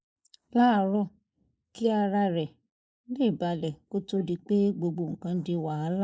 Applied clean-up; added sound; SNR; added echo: neural mask model Resemble Enhance denoiser.